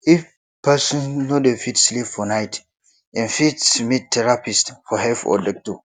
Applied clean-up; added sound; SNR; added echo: none; none; none; none.